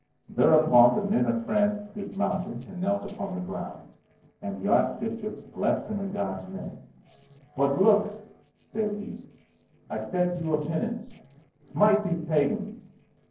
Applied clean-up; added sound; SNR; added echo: neural separator model SepFormer DNS4.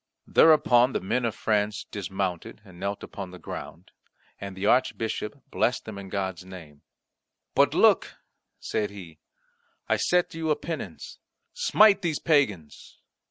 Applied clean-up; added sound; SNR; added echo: none; none; none; none.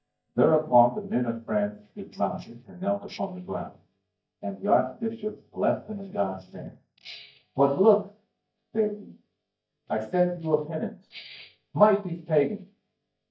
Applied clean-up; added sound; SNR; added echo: neural mask model DeepFilterNet 3.